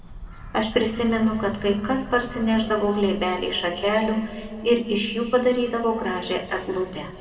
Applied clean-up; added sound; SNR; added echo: none; Bird vocalization, bird call, bird song; 17 dB; reverberation time 2.0 s.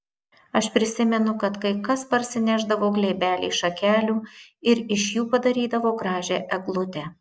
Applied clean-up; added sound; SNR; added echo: none; none; none; none.